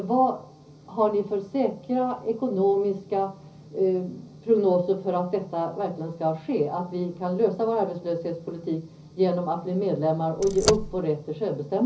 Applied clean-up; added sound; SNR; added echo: none; Car; 3 dB; reverberation time 0.5 s.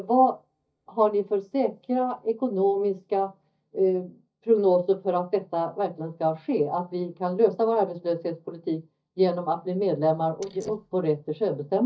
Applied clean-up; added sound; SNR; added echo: neural mask model DeepFilterNet 3.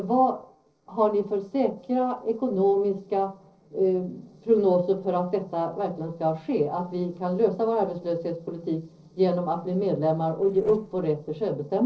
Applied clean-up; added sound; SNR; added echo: neural separator model SepFormer DNS4.